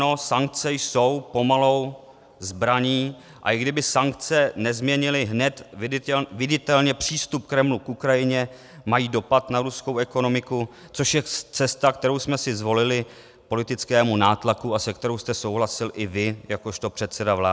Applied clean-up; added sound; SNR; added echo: none; none; none; none.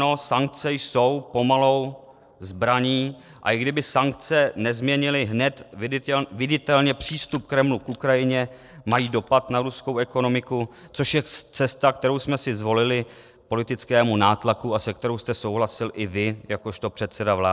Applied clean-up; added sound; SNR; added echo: neural separator model SepFormer DNS4.